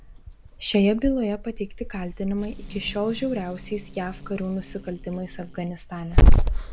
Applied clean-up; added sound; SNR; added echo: none; Growling / Hiss; -4 dB; none.